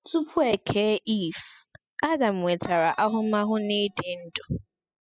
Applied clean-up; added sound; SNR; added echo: classical method spectral subtraction.